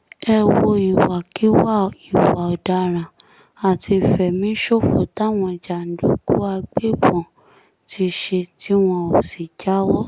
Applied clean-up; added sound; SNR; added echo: none; none; none; none.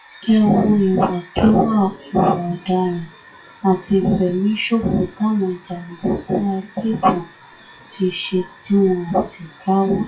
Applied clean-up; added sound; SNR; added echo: classical method WPE with log-MMSE.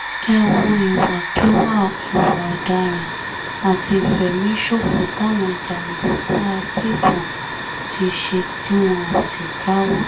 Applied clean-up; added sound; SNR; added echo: none; Hiss / Fire; 7 dB; reverberation time 0.2 s.